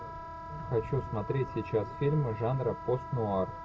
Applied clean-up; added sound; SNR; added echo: none; Wind instrument, woodwind instrument; 11 dB; none.